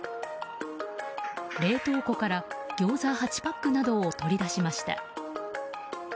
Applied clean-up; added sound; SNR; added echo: none; none; none; none.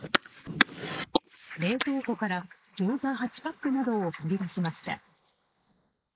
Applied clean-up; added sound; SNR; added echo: neural mask model Resemble Enhance denoiser.